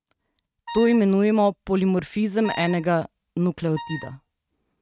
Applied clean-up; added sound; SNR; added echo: neural mask model RNNoise.